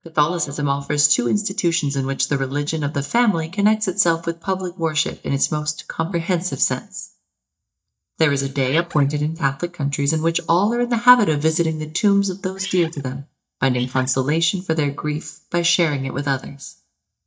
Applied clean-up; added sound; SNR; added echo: neural mask model DeepFilterNet 3.